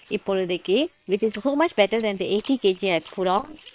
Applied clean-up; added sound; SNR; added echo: neural separator model SepFormer WHAM!.